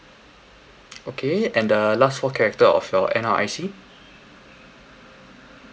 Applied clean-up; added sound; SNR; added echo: none; none; none; none.